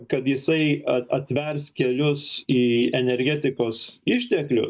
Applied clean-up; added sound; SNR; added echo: neural mask model DeepFilterNet 3.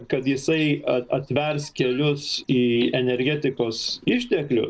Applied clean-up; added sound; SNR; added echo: neural separator model SepFormer DNS4.